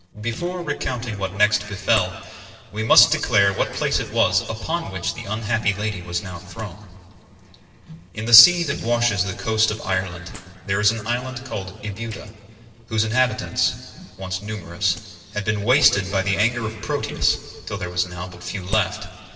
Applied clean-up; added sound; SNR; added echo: neural separator model SepFormer DNS4.